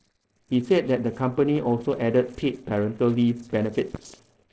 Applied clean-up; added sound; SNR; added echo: neural separator model SepFormer DNS4.